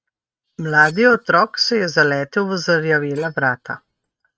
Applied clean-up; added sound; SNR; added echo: neural mask model RNNoise.